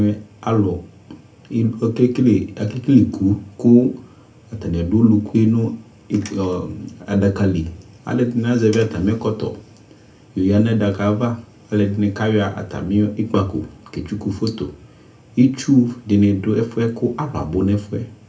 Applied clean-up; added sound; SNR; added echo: none; none; none; reverberation time 0.3 s.